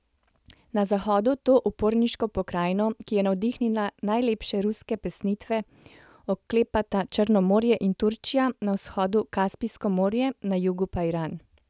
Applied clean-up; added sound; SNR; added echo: none; none; none; none.